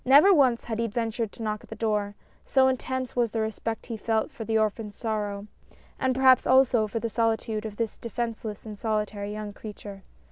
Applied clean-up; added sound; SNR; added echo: none; none; none; none.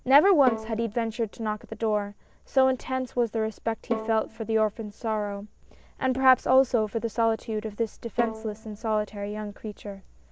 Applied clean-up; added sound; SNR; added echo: none; Bowed string instrument; 12 dB; none.